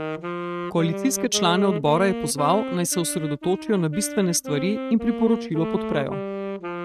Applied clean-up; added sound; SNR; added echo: neural mask model RNNoise.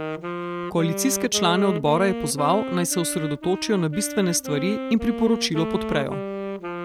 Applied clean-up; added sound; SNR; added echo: none; Wind instrument, woodwind instrument; 6 dB; none.